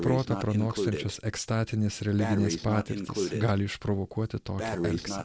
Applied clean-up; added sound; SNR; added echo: none; Breathing; 5 dB; none.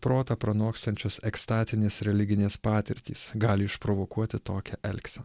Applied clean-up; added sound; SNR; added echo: none; none; none; none.